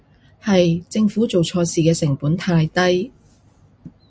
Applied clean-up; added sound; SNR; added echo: none; none; none; none.